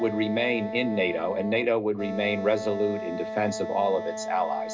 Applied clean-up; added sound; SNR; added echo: none; Wind instrument, woodwind instrument; 8 dB; reverberation time 0.2 s.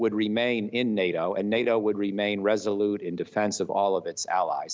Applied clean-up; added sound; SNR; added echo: none; none; none; none.